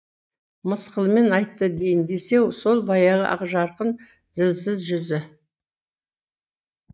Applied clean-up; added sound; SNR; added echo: neural mask model DeepFilterNet 3.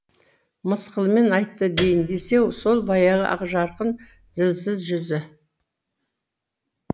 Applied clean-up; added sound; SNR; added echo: none; Piano; 14 dB; none.